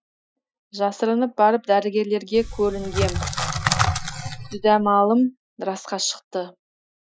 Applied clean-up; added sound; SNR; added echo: classical method Wiener filter.